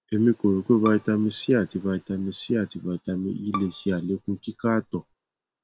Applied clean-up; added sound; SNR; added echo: none; Bowed string instrument; 15 dB; none.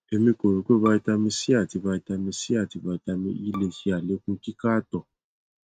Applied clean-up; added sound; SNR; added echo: neural mask model RNNoise.